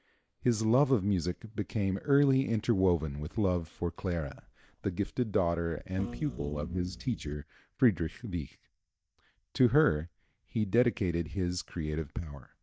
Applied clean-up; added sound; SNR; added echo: neural mask model DeepFilterNet 3.